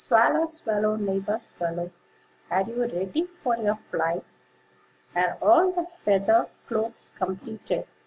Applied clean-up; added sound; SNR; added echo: none; none; none; none.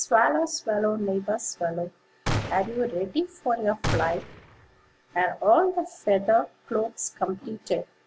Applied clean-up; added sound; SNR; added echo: none; Gunshot, gunfire; 7 dB; none.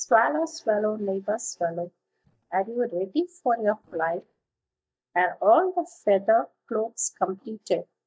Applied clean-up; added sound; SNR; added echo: neural mask model DeepFilterNet 3.